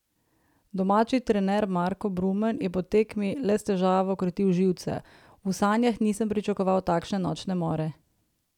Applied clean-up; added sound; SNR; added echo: none; none; none; none.